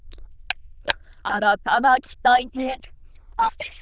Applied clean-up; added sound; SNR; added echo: neural diffusion model UNIVERSE++.